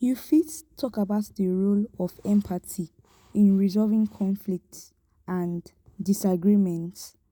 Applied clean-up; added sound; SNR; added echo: none; none; none; none.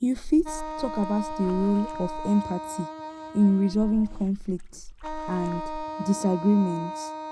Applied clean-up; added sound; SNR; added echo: none; Splash, splatter + Wind instrument, woodwind instrument; 9 dB; none.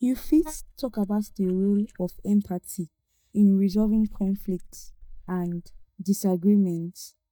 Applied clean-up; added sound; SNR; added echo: neural mask model DeepFilterNet 3.